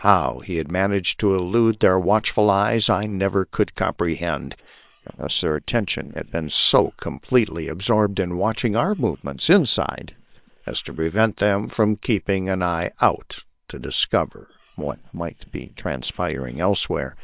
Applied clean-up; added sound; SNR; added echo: neural separator model SepFormer WHAM!.